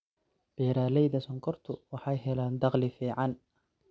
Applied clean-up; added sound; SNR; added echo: none; none; none; none.